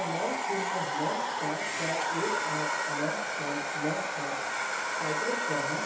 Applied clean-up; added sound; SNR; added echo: none; Domestic sounds, home sounds; -4 dB; reverberation time 0.6 s.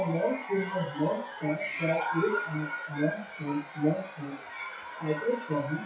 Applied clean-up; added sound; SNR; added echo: classical method WPE with log-MMSE.